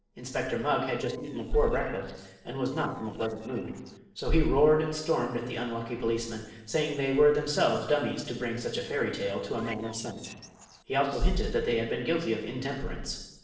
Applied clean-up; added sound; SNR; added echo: neural separator model SepFormer DNS4.